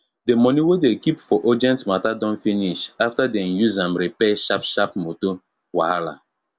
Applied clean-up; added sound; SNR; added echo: none; none; none; none.